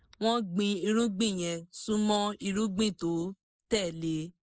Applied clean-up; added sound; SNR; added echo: neural mask model Resemble Enhance denoiser.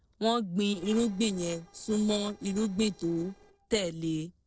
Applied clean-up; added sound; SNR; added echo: neural separator model SepFormer DNS4.